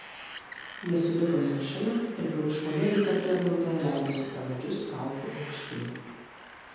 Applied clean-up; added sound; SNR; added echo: none; Wind; 15 dB; reverberation time 1.2 s.